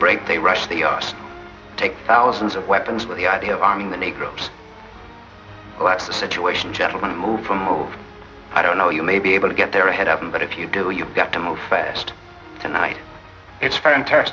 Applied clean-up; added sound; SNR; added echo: none; none; none; none.